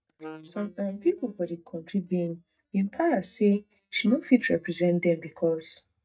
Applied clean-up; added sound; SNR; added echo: neural mask model DeepFilterNet 3.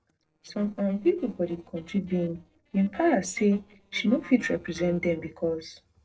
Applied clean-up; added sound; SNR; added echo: neural separator model SepFormer DNS4.